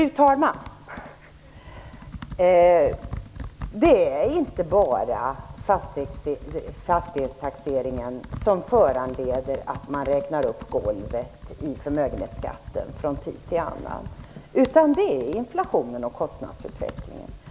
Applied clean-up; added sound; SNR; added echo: none; Computer keyboard; 15 dB; none.